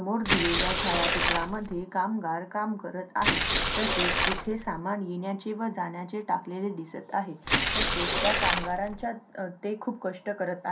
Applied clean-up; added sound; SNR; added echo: none; Tearing; -4 dB; reverberation time 0.3 s.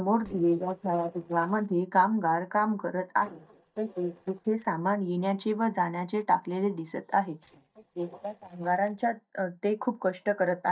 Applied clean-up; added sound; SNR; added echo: neural mask model DeepFilterNet 3.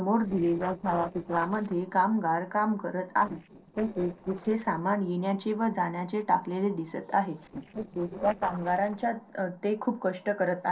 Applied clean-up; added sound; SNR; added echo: neural separator model SepFormer DNS4.